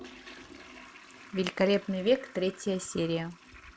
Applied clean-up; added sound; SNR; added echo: none; Toilet flush; 19 dB; none.